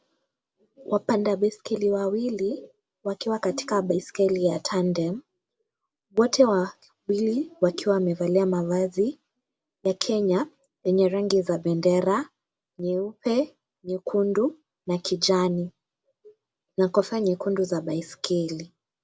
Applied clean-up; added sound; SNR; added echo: none; none; none; none.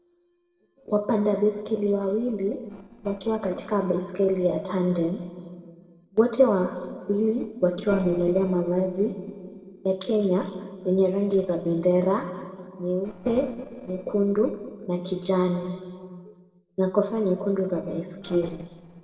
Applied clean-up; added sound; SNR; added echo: neural separator model SepFormer DNS4.